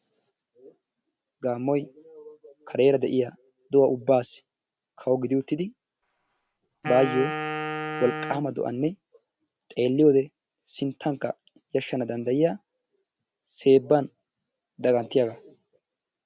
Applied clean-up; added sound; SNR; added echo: none; Wind instrument, woodwind instrument; 7 dB; none.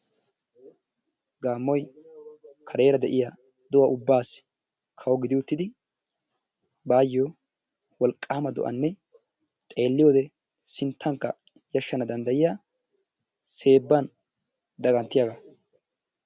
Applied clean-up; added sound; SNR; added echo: none; none; none; none.